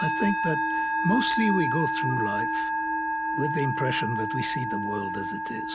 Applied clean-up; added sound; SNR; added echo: none; Musical instrument; -2 dB; none.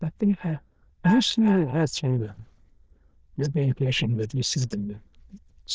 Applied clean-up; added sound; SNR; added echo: neural diffusion model UNIVERSE++.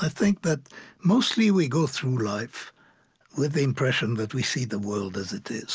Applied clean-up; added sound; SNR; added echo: none; none; none; none.